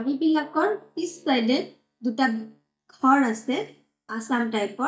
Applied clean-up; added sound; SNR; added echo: neural mask model DeepFilterNet 3.